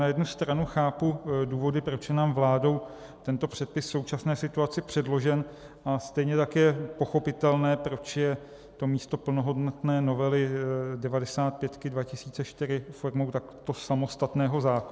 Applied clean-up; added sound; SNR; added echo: none; none; none; none.